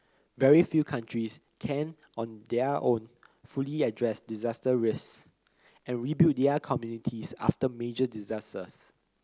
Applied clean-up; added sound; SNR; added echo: none; none; none; none.